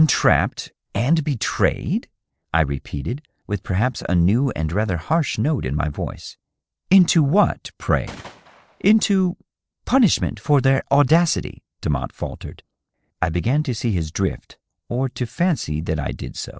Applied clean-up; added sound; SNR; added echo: neural separator model SepFormer DNS4.